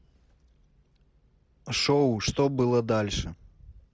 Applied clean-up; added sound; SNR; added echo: none; none; none; none.